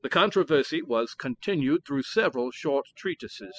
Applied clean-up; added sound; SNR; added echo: classical method spectral subtraction.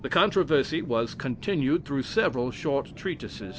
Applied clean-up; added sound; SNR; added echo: none; Subway, metro, underground; 16 dB; none.